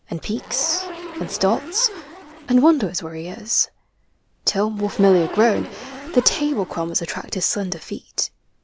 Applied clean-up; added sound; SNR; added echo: none; Zipper (clothing); 15 dB; none.